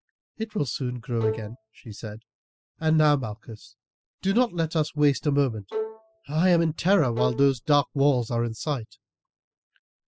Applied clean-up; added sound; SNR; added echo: classical method spectral subtraction.